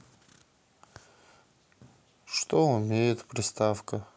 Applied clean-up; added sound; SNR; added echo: none; none; none; none.